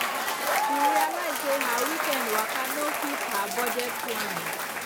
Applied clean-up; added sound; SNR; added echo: none; Applause / Crowd / Cheering; -5 dB; none.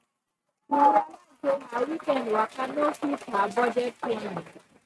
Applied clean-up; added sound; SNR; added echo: neural mask model RNNoise.